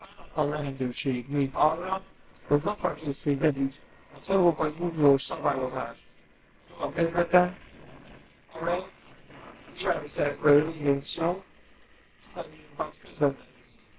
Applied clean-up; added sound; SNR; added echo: neural separator model SepFormer WHAMR!.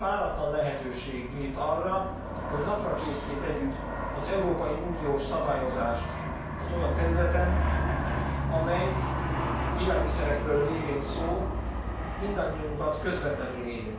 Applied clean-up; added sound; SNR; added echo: none; Aircraft; 0 dB; reverberation time 0.5 s.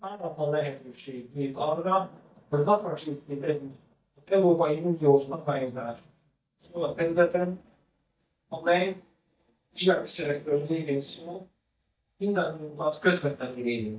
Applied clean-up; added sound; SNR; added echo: neural mask model DeepFilterNet 3.